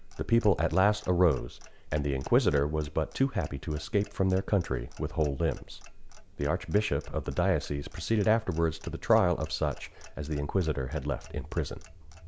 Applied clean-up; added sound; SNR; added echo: none; Clock; 16 dB; none.